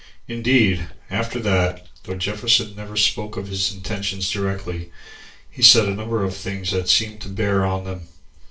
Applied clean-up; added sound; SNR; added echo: neural separator model SepFormer DNS4.